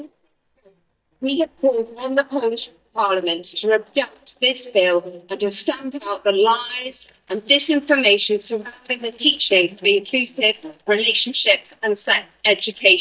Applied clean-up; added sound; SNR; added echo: neural mask model DeepFilterNet 3.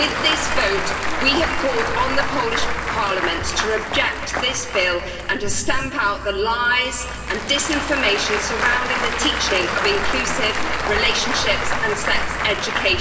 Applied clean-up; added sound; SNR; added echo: none; Applause / Crowd; 1 dB; reverberation time 2.0 s.